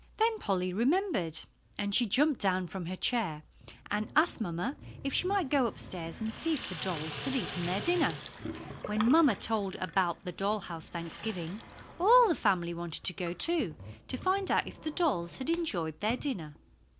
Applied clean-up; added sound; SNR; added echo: none; Sink (filling or washing) / Water tap, faucet; 13 dB; none.